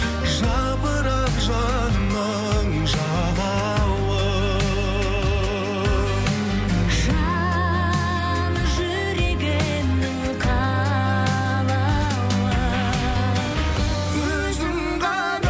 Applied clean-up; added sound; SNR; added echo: none; none; none; none.